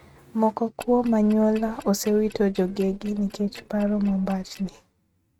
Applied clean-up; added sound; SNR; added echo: neural mask model RNNoise.